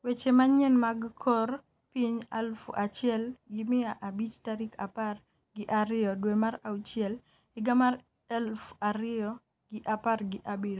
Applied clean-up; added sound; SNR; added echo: none; none; none; none.